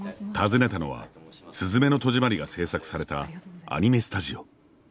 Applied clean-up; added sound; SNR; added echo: none; none; none; none.